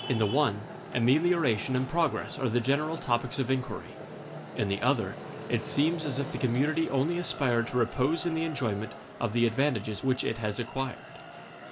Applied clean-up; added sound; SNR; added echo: none; Traffic noise, roadway noise; 12 dB; none.